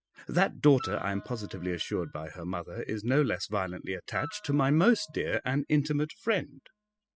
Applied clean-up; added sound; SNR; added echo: classical method spectral subtraction.